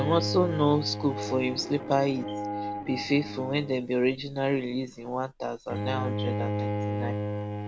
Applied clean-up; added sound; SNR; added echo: none; Bowed string instrument; 4 dB; none.